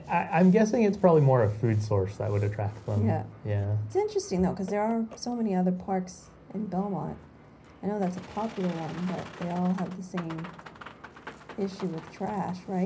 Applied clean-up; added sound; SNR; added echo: none; Boat, Water vehicle; 20 dB; reverberation time 0.5 s.